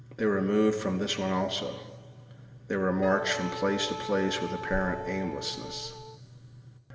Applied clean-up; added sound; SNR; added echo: none; Wind instrument, woodwind instrument; 10 dB; reverberation time 3.0 s.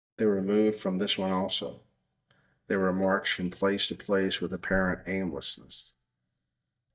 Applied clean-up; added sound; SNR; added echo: neural mask model DeepFilterNet 3.